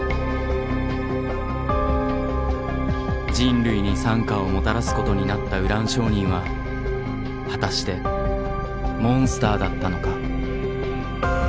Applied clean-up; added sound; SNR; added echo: none; none; none; none.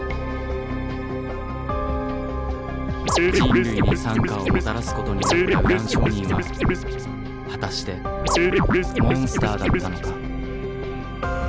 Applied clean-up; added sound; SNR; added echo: none; Scratching (performance technique); -3 dB; none.